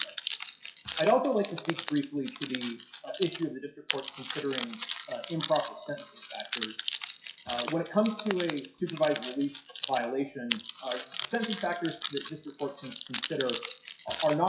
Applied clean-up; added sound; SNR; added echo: classical method WPE with log-MMSE.